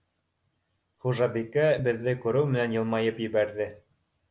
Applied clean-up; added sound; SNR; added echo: none; none; none; none.